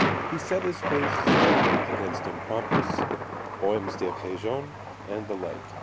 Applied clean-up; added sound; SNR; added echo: none; Thunder; -4 dB; none.